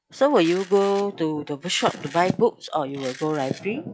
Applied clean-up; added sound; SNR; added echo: classical method log-MMSE.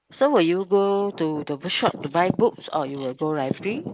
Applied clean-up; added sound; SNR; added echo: neural mask model Resemble Enhance denoiser.